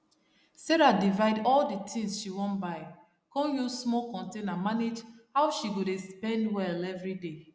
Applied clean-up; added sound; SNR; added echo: none; none; none; none.